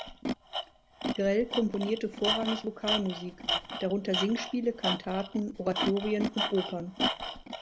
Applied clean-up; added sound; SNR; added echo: none; Animal + Tools; 3 dB; none.